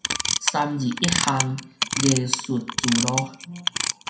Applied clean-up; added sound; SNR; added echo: none; Clock; 0 dB; reverberation time 0.4 s.